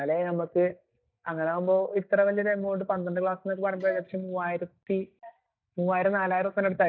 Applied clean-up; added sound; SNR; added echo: neural mask model DeepFilterNet 3.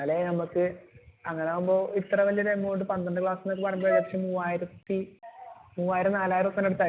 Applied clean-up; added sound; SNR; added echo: none; Wind instrument, woodwind instrument; 3 dB; none.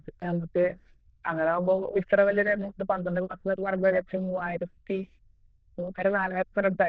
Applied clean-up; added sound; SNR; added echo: neural diffusion model UNIVERSE++.